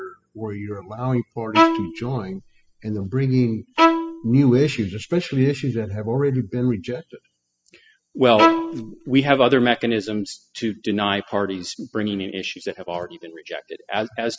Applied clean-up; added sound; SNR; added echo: classical method spectral subtraction.